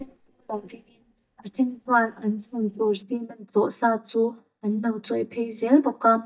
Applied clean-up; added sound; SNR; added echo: neural mask model DeepFilterNet 3.